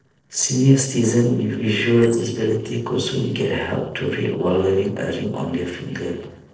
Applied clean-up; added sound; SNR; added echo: neural separator model SepFormer DNS4.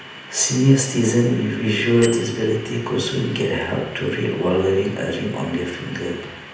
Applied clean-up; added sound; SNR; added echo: none; Bell; 17 dB; reverberation time 0.9 s.